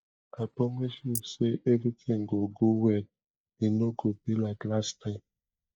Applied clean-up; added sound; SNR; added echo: neural mask model DeepFilterNet 3.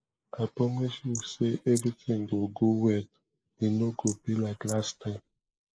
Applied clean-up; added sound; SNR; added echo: neural mask model Resemble Enhance denoiser.